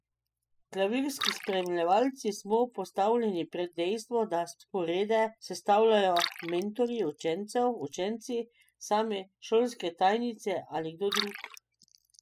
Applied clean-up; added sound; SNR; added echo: classical method spectral subtraction.